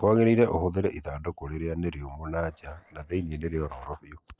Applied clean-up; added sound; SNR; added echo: neural separator model SepFormer DNS4.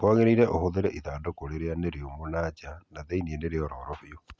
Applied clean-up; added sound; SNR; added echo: none; none; none; none.